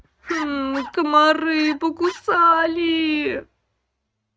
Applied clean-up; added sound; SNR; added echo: neural mask model RNNoise.